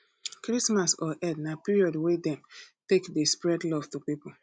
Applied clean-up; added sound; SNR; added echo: none; none; none; none.